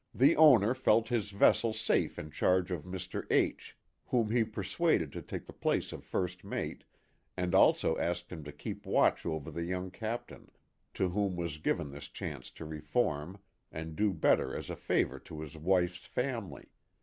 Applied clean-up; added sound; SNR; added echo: none; none; none; none.